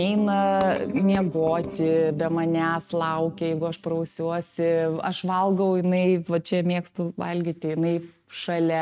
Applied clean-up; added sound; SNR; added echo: neural mask model RNNoise.